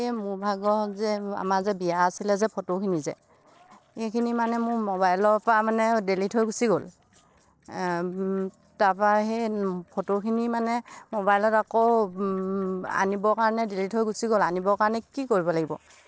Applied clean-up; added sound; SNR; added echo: neural separator model SepFormer DNS4.